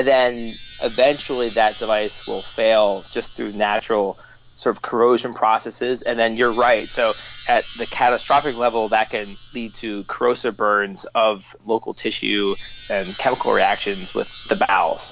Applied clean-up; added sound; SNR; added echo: none; Chime; 10 dB; none.